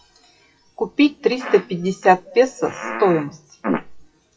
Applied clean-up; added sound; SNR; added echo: classical method WPE with log-MMSE.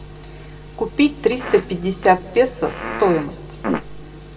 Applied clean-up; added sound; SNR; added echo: none; Fart; 9 dB; reverberation time 0.9 s.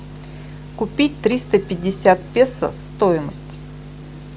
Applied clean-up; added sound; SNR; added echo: none; none; none; none.